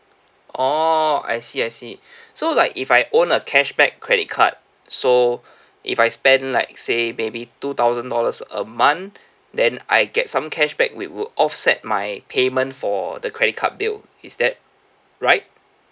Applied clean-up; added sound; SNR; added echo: none; none; none; none.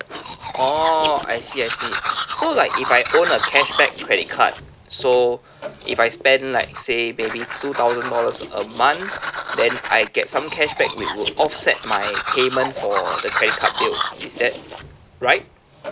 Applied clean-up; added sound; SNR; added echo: none; Domestic sounds, home sounds; 7 dB; none.